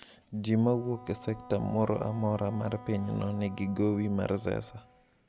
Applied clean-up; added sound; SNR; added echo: none; Wind instrument, woodwind instrument; 20 dB; none.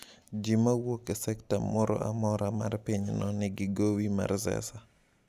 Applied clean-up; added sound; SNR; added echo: none; none; none; none.